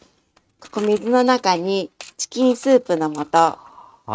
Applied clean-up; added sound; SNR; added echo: neural mask model RNNoise.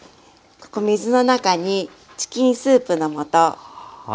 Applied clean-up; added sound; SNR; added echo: none; none; none; none.